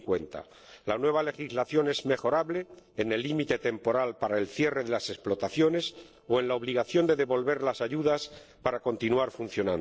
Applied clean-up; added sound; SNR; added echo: neural separator model SepFormer DNS4.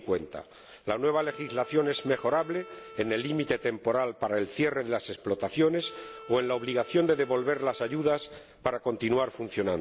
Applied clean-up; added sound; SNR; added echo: none; Wind instrument, woodwind instrument; 19 dB; none.